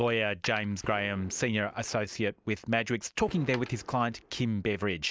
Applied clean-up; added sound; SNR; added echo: none; Gunshot, gunfire + Coin (dropping); 19 dB; none.